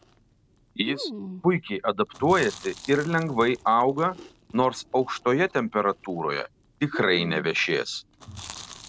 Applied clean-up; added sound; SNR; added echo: none; Chewing, mastication; 16 dB; none.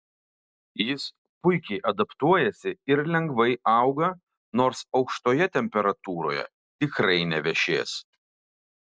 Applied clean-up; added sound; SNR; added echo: none; none; none; none.